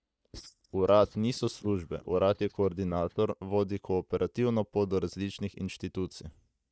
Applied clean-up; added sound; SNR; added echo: neural mask model DeepFilterNet 3.